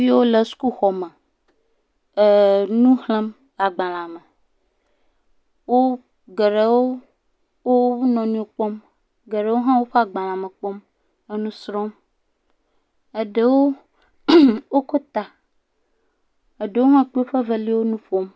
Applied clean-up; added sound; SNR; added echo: none; none; none; none.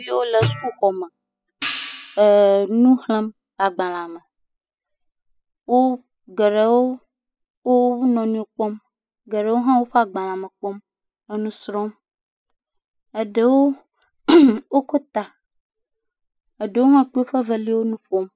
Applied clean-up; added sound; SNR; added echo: classical method spectral subtraction.